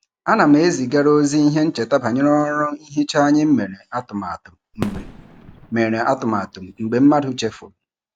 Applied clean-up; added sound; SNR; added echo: none; Fireworks; 17 dB; none.